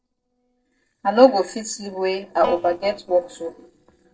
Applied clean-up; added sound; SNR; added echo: neural separator model SepFormer DNS4.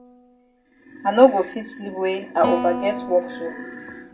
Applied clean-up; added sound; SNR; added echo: none; Guitar; 11 dB; reverberation time 0.3 s.